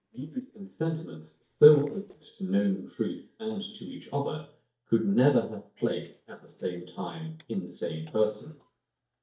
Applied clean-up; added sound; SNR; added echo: neural mask model DeepFilterNet 3.